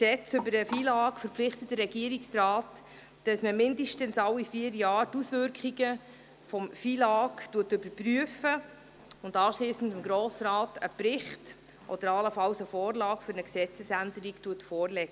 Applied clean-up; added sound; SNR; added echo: none; none; none; none.